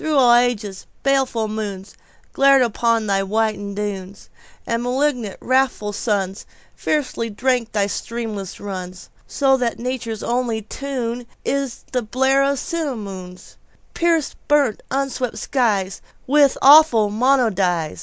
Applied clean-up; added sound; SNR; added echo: none; none; none; none.